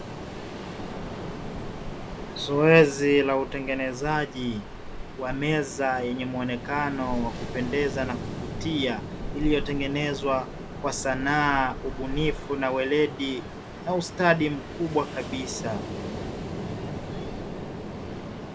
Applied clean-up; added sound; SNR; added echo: none; Ocean; 7 dB; none.